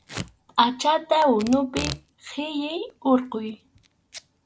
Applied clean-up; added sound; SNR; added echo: none; Packing tape, duct tape / Tearing; 15 dB; none.